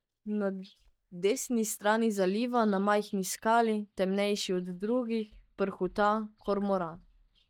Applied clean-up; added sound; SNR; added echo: neural mask model DeepFilterNet 3.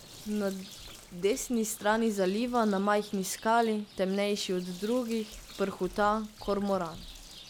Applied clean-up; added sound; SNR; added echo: none; Sink (filling or washing) + Rain; 19 dB; none.